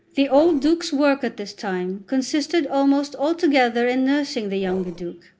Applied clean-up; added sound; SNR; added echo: neural separator model SepFormer DNS4.